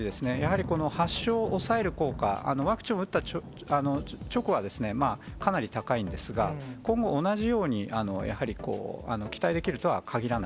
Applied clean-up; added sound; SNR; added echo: none; Thunder / Rain; 15 dB; none.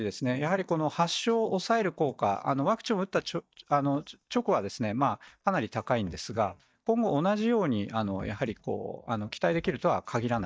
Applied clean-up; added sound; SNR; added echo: neural mask model DeepFilterNet 3.